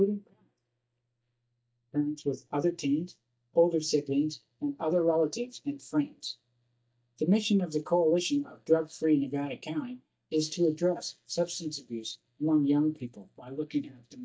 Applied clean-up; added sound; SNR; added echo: neural mask model DeepFilterNet 3.